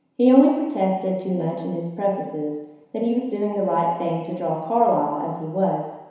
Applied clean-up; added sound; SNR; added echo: none; none; none; reverberation time 1.0 s.